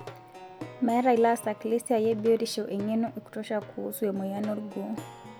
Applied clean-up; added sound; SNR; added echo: none; Plucked string instrument; 16 dB; none.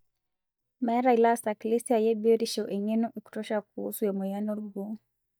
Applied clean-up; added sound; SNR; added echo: neural mask model DeepFilterNet 3.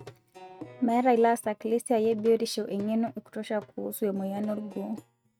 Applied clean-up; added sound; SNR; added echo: neural mask model RNNoise.